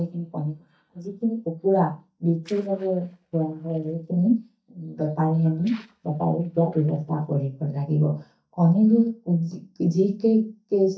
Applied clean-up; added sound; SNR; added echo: neural mask model DeepFilterNet 3.